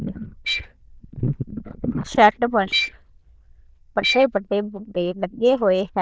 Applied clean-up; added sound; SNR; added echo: neural diffusion model UNIVERSE++.